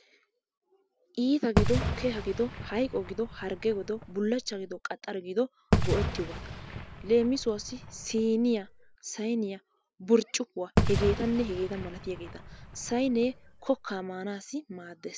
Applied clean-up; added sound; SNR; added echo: none; Fireworks; 2 dB; none.